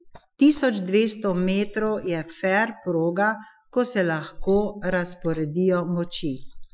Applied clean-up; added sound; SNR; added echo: classical method Wiener filter.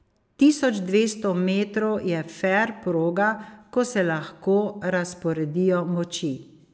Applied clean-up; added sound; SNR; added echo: none; none; none; none.